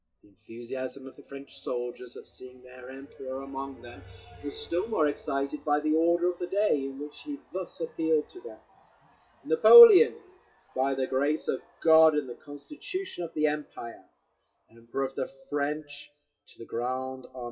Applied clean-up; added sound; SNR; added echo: classical method WPE with log-MMSE.